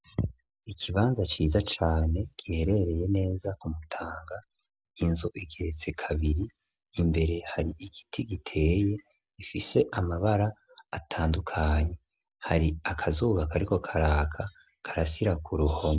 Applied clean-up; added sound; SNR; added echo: none; none; none; none.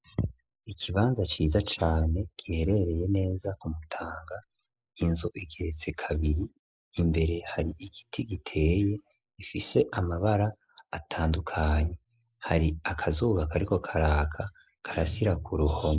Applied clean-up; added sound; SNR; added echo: neural mask model Resemble Enhance denoiser.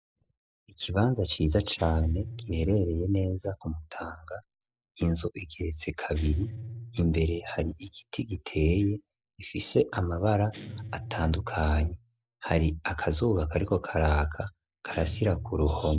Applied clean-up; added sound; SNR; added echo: neural mask model DeepFilterNet 3.